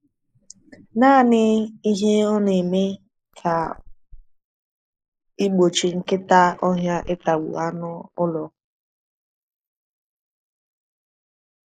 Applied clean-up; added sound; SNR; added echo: neural mask model Resemble Enhance denoiser.